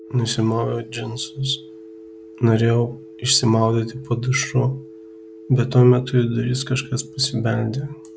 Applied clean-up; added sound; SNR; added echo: none; Telephone; 19 dB; none.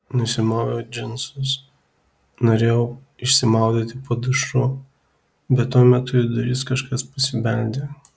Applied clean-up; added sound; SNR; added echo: none; none; none; none.